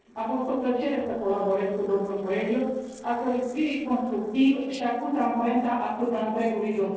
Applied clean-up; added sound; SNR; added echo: neural separator model SepFormer DNS4.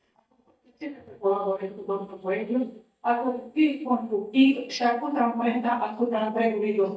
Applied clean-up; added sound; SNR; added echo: neural mask model DeepFilterNet 3.